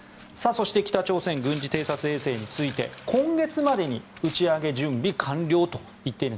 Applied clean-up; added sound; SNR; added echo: none; Car passing by + Coin (dropping); 19 dB; none.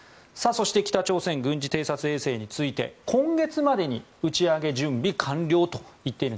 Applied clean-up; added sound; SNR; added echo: none; none; none; none.